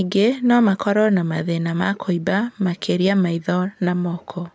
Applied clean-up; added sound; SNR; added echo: none; none; none; none.